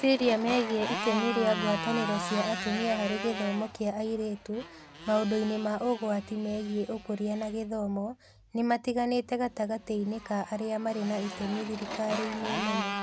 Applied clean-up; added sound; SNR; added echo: none; Motorcycle; 8 dB; none.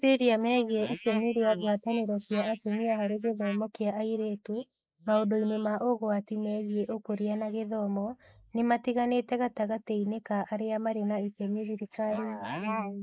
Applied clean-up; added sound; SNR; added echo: neural mask model Resemble Enhance denoiser.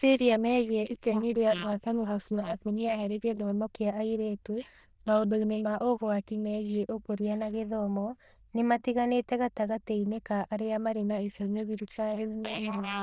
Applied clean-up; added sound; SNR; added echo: neural diffusion model UNIVERSE++.